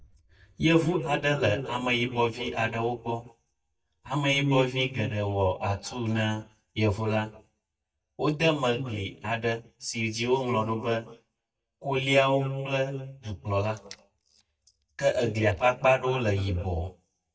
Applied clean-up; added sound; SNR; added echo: neural mask model DeepFilterNet 3.